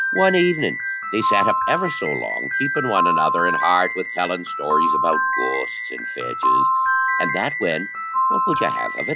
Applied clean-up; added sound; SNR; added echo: classical method log-MMSE.